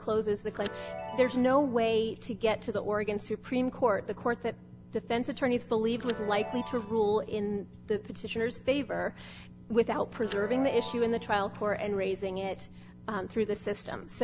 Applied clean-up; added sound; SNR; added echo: none; Chime; 16 dB; none.